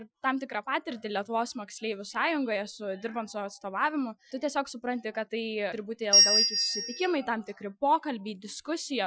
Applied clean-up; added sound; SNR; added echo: classical method Wiener filter.